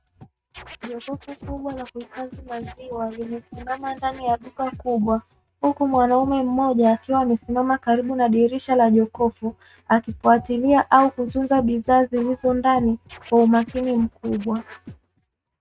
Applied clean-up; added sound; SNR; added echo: neural mask model RNNoise.